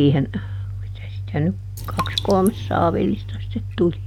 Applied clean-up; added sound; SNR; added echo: none; Raindrop; 11 dB; none.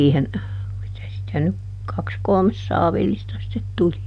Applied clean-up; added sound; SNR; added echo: none; none; none; none.